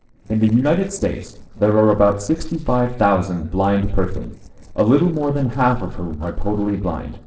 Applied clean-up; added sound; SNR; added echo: neural separator model SepFormer DNS4.